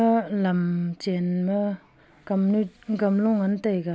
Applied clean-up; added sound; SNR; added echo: none; none; none; none.